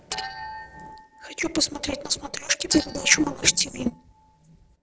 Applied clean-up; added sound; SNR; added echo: neural separator model SepFormer DNS4.